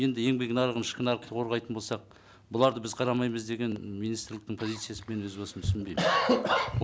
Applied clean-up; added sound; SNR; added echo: none; none; none; none.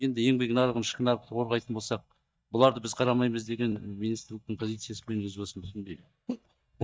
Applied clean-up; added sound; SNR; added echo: neural mask model DeepFilterNet 3.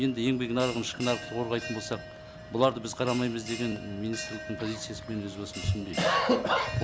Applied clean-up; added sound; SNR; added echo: none; Bell; 12 dB; none.